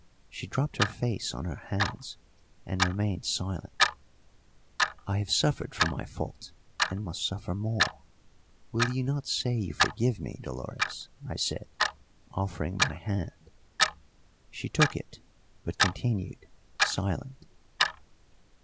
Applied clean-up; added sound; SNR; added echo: none; Clock; 2 dB; none.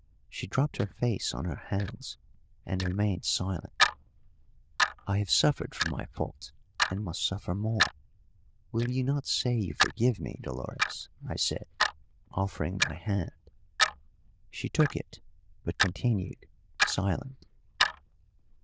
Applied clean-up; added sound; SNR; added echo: neural diffusion model UNIVERSE++.